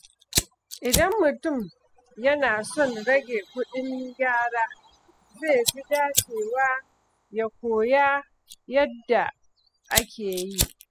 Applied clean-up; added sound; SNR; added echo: classical method spectral subtraction.